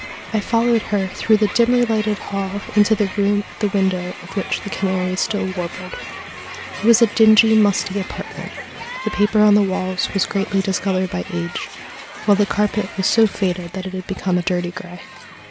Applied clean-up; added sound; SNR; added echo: none; Crowd; 14 dB; none.